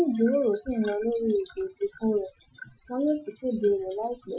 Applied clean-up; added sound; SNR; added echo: classical method Wiener filter.